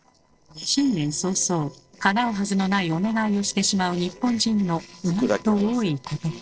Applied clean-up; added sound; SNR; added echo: neural separator model SepFormer DNS4.